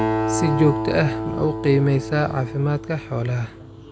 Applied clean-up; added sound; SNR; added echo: none; Acoustic guitar; 5 dB; none.